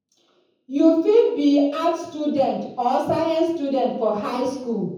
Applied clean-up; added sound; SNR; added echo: none; none; none; reverberation time 0.9 s.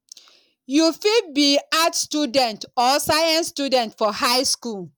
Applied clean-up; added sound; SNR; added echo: none; none; none; none.